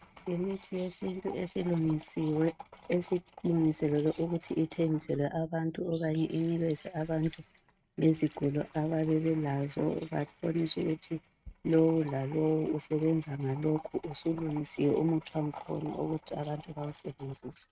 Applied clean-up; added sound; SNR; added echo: neural mask model RNNoise.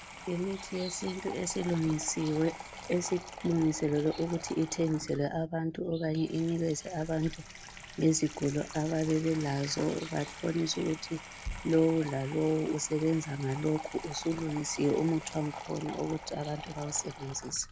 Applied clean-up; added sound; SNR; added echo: none; Sink (filling or washing) / Water tap, faucet; 14 dB; none.